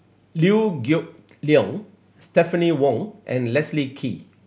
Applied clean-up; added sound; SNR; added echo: none; none; none; none.